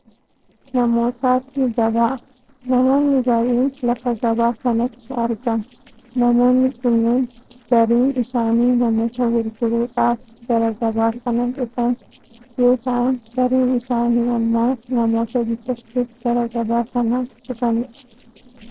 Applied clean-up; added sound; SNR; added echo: neural separator model SepFormer DNS4.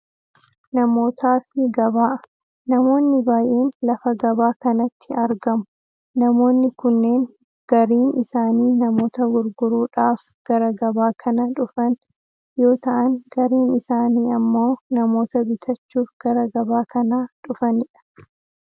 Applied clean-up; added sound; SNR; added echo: none; none; none; none.